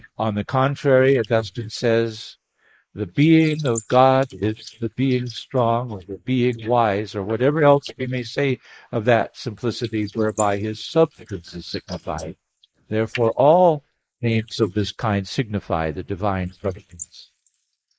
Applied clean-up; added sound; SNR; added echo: neural mask model Resemble Enhance denoiser.